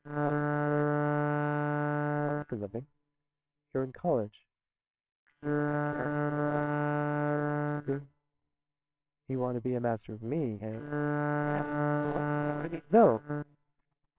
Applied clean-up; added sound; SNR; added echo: neural separator model SepFormer WHAMR!.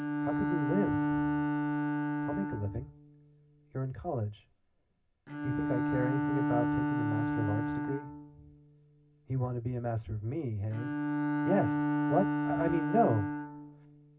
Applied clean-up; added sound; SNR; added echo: none; Bowed string instrument; -2 dB; reverberation time 0.4 s.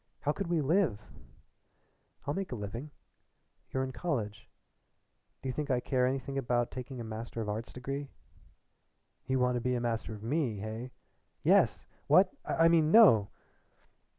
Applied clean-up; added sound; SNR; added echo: none; none; none; none.